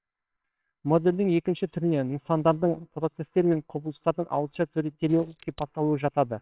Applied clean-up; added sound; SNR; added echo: neural separator model SepFormer WHAMR!.